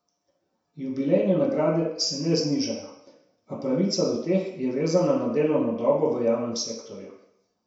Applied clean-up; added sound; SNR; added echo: none; none; none; reverberation time 0.7 s.